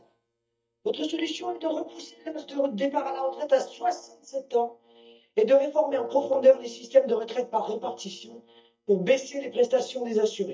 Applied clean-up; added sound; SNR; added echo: neural mask model DeepFilterNet 3.